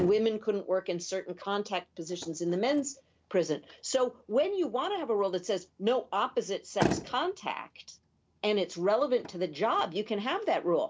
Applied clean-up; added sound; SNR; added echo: none; Motor vehicle (road); 12 dB; none.